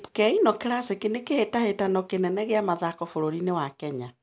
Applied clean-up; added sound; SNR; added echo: none; none; none; none.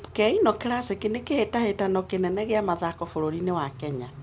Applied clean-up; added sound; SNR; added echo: none; Idling / Accelerating, revving, vroom / Car; 18 dB; none.